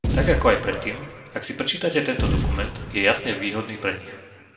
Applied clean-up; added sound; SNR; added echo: none; Boom; 2 dB; reverberation time 1.8 s.